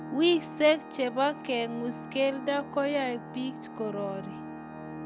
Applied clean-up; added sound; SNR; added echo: none; Organ; 11 dB; none.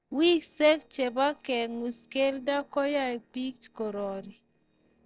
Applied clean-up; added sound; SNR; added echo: neural separator model SepFormer DNS4.